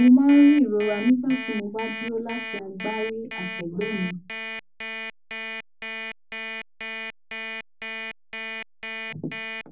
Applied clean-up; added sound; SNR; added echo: none; Alarm; 10 dB; reverberation time 0.4 s.